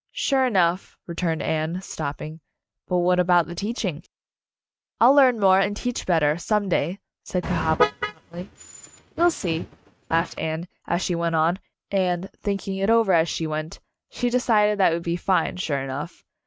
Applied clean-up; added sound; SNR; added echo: neural mask model RNNoise.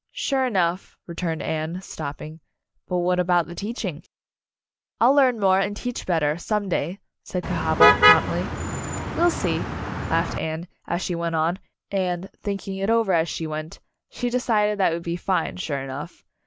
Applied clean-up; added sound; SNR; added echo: none; Motor vehicle (road); -3 dB; none.